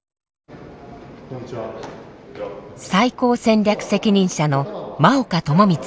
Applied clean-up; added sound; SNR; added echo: none; none; none; none.